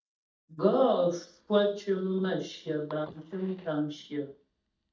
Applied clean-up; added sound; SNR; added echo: neural mask model DeepFilterNet 3.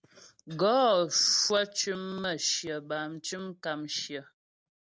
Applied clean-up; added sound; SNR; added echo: none; none; none; none.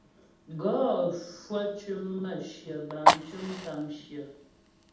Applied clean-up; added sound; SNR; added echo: none; Fire; -1 dB; reverberation time 0.8 s.